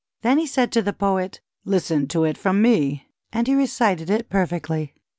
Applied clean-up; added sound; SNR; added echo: none; none; none; none.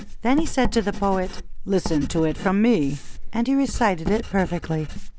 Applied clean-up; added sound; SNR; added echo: none; Writing; 5 dB; none.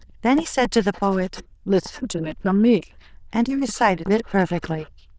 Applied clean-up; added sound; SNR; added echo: neural diffusion model UNIVERSE++.